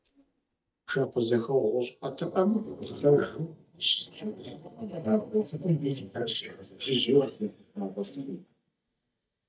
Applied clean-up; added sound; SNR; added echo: neural mask model DeepFilterNet 3.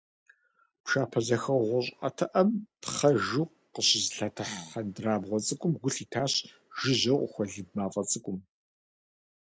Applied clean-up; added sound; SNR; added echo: none; none; none; none.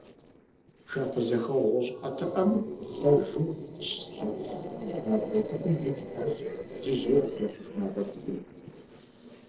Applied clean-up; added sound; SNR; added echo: neural separator model SepFormer DNS4.